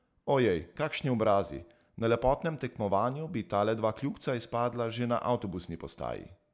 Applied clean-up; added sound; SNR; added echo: none; none; none; none.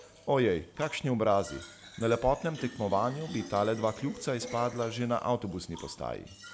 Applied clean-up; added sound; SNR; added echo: none; Fill (with liquid); 16 dB; none.